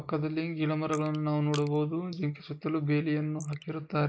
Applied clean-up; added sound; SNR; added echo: neural mask model Resemble Enhance denoiser.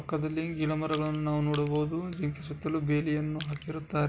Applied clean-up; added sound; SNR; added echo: none; Crushing; 16 dB; none.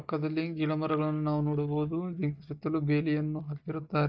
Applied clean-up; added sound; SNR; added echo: neural mask model DeepFilterNet 3.